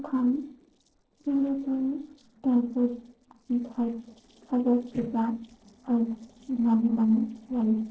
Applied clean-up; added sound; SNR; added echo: neural separator model SepFormer DNS4.